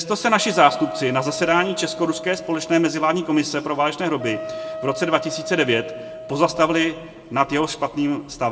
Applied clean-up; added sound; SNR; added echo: none; Wind instrument, woodwind instrument; 12 dB; reverberation time 1.0 s.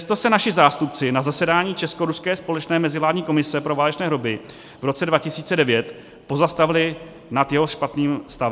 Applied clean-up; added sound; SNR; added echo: none; none; none; none.